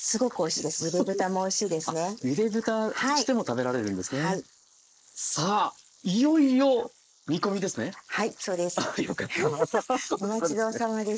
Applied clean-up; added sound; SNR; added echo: neural mask model Resemble Enhance denoiser.